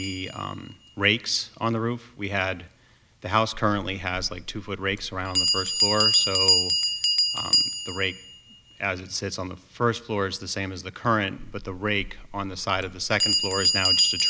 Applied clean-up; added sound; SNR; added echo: none; Bell; -1 dB; none.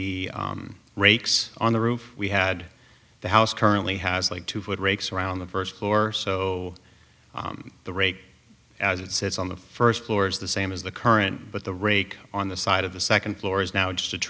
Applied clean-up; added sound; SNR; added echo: none; none; none; none.